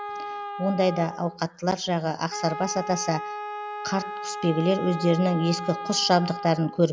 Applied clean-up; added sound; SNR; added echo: none; Wind instrument, woodwind instrument; 9 dB; none.